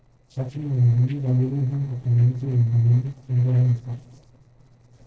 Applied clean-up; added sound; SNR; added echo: neural separator model SepFormer DNS4.